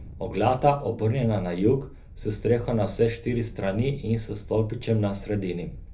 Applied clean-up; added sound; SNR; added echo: none; Wind; 15 dB; reverberation time 0.3 s.